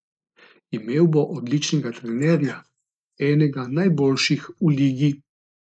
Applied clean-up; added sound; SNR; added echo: neural mask model Resemble Enhance denoiser.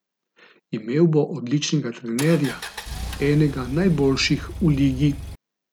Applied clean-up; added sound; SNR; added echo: none; Engine; 11 dB; none.